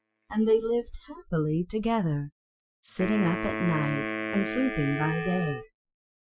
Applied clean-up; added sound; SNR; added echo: classical method Wiener filter.